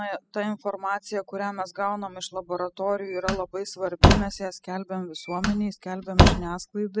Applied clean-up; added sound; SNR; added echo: classical method spectral subtraction.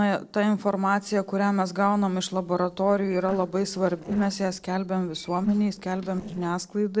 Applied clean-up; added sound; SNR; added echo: neural separator model SepFormer DNS4.